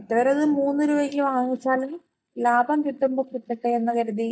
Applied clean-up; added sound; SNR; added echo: neural mask model DeepFilterNet 3.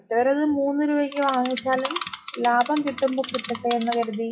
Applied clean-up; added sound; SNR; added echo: classical method WPE with log-MMSE.